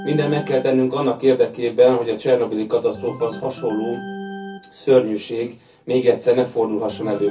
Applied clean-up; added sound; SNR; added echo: none; Organ; 17 dB; reverberation time 0.3 s.